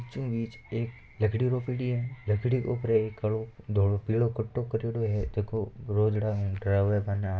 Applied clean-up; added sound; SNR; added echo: none; none; none; none.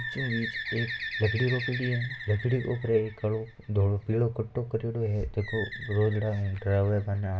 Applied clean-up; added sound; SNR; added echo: none; Bird; 11 dB; none.